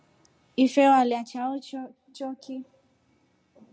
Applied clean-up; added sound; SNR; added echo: none; none; none; none.